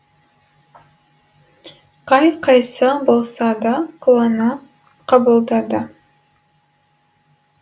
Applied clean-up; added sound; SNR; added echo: none; none; none; none.